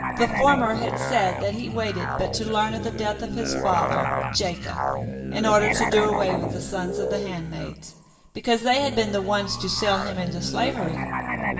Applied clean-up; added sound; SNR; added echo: none; Musical instrument; 3 dB; reverberation time 1.6 s.